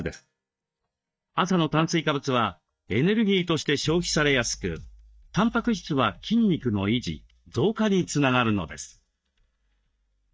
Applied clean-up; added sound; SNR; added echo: neural mask model DeepFilterNet 3.